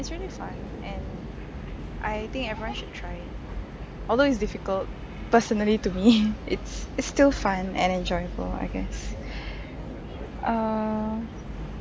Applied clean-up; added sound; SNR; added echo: none; none; none; none.